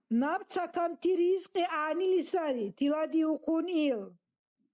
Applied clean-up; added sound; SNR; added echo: neural mask model Resemble Enhance denoiser.